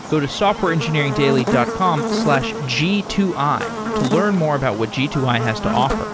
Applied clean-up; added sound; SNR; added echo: none; Buzz; 5 dB; none.